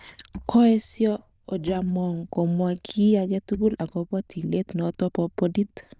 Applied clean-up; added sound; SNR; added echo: neural diffusion model UNIVERSE++.